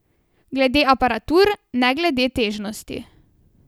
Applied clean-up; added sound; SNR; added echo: none; none; none; none.